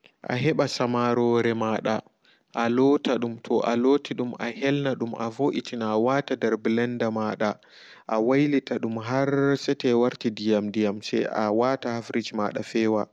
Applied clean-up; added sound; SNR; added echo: none; none; none; none.